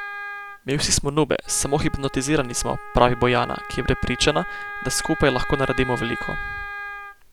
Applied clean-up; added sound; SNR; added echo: none; Wind instrument, woodwind instrument; 11 dB; none.